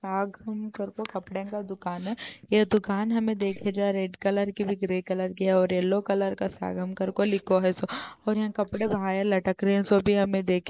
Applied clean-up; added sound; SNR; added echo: neural mask model Resemble Enhance denoiser.